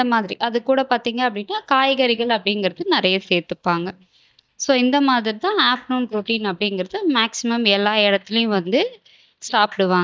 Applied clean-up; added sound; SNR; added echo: neural mask model DeepFilterNet 3.